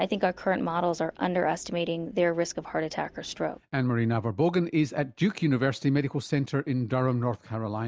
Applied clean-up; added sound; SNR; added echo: none; none; none; none.